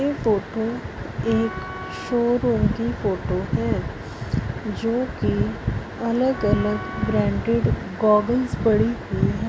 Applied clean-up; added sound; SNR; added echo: none; Wind instrument, woodwind instrument; 17 dB; none.